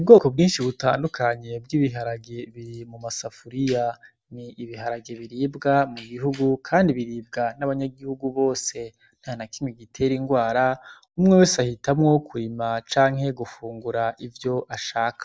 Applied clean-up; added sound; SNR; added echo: none; none; none; none.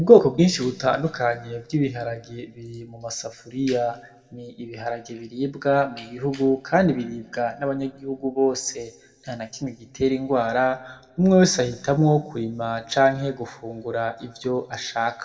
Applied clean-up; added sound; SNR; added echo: none; none; none; reverberation time 1.2 s.